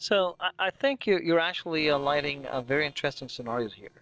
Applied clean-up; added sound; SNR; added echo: neural separator model SepFormer DNS4.